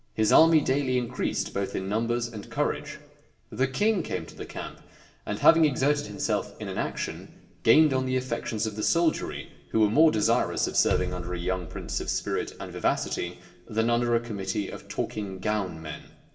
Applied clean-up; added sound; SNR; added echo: none; Bass drum; 7 dB; reverberation time 0.9 s.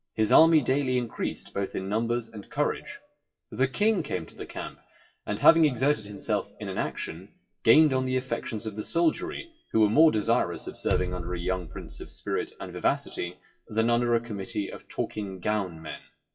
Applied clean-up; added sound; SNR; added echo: classical method WPE with log-MMSE.